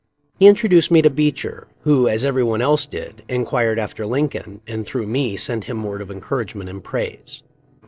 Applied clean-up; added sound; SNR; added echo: neural separator model SepFormer DNS4.